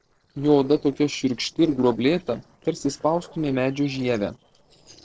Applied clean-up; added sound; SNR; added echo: neural separator model SepFormer DNS4.